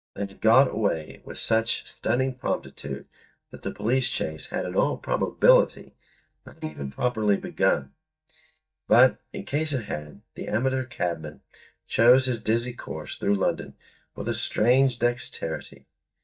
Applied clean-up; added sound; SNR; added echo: neural mask model DeepFilterNet 3.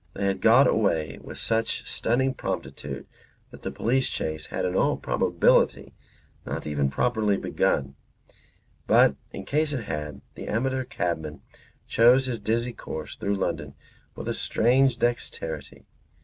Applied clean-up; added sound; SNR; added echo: none; none; none; none.